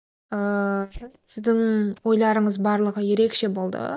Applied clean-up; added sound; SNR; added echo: neural mask model DeepFilterNet 3.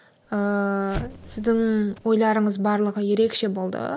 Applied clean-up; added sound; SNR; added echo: none; Explosion; 15 dB; none.